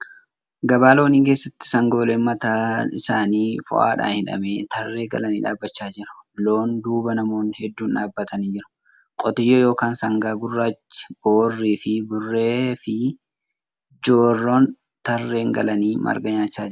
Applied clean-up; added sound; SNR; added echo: none; none; none; none.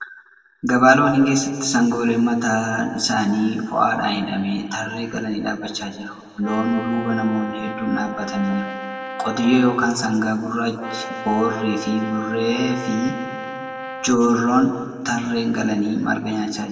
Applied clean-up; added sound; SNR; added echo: none; Brass instrument; 11 dB; reverberation time 1.9 s.